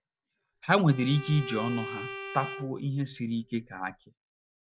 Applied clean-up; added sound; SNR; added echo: none; Bowed string instrument; 11 dB; none.